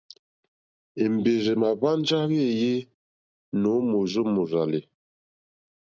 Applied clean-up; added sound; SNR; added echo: none; none; none; none.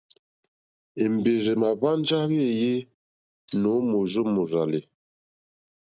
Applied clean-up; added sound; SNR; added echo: none; Rattle (instrument); 8 dB; none.